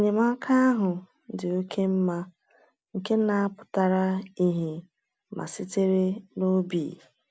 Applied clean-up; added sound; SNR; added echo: none; none; none; none.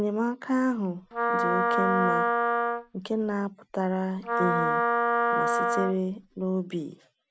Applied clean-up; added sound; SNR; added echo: none; Wind instrument, woodwind instrument; -3 dB; none.